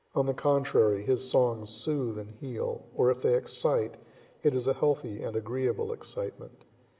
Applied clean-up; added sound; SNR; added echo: none; none; none; reverberation time 1.7 s.